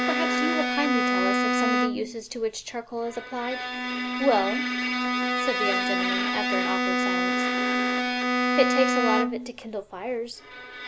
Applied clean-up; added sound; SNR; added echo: none; Bowed string instrument; -4 dB; none.